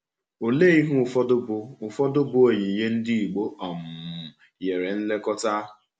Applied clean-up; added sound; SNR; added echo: none; none; none; none.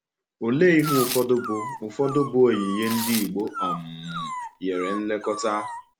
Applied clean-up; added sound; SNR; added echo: none; Tearing + Dog; 8 dB; none.